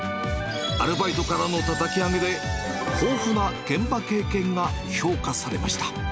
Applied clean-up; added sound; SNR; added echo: none; none; none; none.